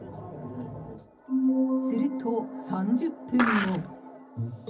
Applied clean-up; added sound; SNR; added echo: none; Skateboard; 1 dB; reverberation time 0.4 s.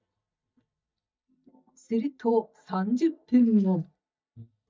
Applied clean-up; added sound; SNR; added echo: neural mask model DeepFilterNet 3.